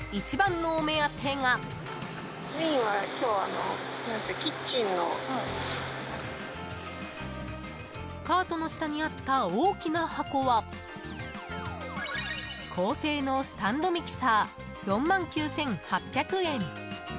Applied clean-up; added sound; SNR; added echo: none; none; none; none.